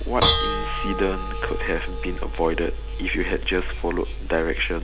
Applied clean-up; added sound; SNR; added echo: none; Dishes, pots, and pans / Bell; -1 dB; none.